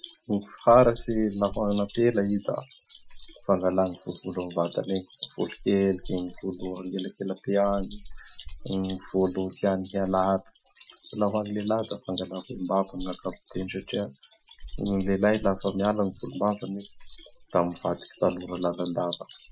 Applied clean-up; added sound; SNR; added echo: classical method Wiener filter.